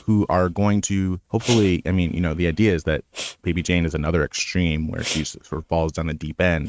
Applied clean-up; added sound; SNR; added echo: neural mask model RNNoise.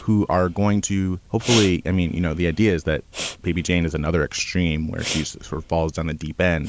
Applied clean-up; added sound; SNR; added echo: none; Respiratory sounds; 13 dB; none.